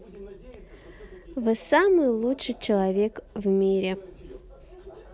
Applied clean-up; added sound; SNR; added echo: none; none; none; none.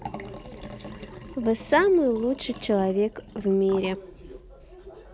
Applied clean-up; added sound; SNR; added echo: none; Liquid; 16 dB; none.